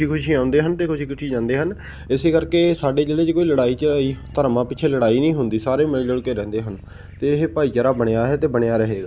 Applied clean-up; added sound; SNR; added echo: none; Purr; 18 dB; none.